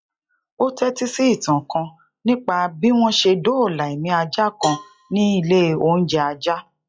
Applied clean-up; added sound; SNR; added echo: classical method log-MMSE.